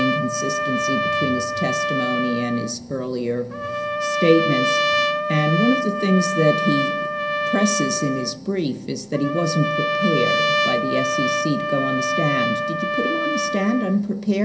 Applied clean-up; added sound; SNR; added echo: none; Trumpet; 0 dB; reverberation time 0.3 s.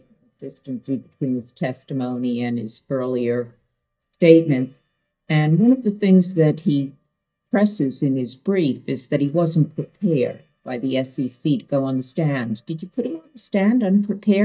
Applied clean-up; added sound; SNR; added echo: neural mask model DeepFilterNet 3.